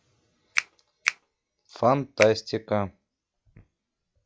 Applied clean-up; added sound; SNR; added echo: classical method log-MMSE.